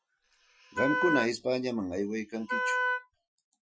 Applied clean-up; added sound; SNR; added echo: classical method Wiener filter.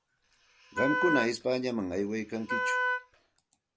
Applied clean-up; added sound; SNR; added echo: none; Wind instrument, woodwind instrument; 1 dB; none.